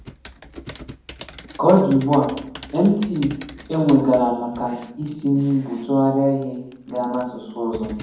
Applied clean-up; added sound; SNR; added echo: none; Computer keyboard; 19 dB; reverberation time 1.2 s.